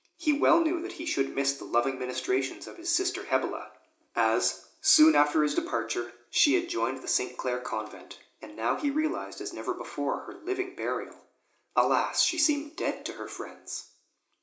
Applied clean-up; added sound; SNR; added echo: none; none; none; reverberation time 0.4 s.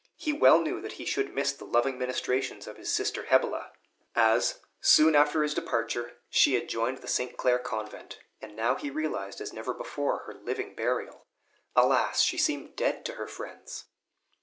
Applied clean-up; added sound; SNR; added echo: none; none; none; none.